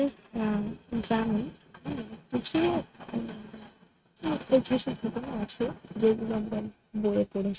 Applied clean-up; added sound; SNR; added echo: neural mask model RNNoise.